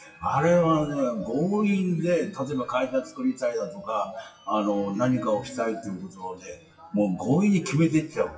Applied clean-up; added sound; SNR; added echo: classical method WPE with log-MMSE.